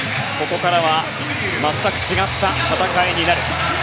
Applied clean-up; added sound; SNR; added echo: none; none; none; none.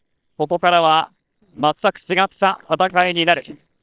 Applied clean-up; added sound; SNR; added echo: neural separator model SepFormer WHAM!.